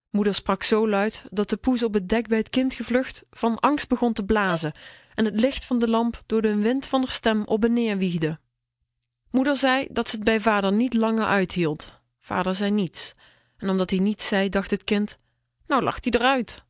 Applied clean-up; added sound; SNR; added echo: neural mask model DeepFilterNet 3.